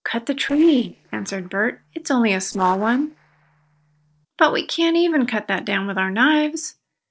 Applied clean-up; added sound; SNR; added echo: neural separator model SepFormer DNS4.